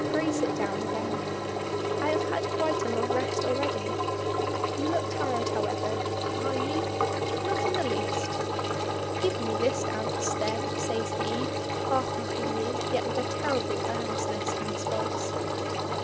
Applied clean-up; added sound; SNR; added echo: none; Engine; -5 dB; none.